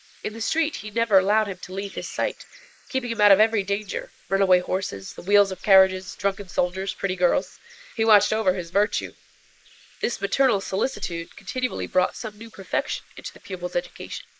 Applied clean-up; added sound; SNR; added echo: neural mask model Resemble Enhance denoiser.